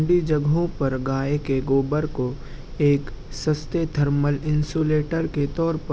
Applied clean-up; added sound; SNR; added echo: none; none; none; none.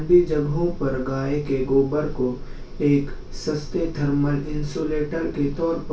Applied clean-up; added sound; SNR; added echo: none; none; none; reverberation time 0.2 s.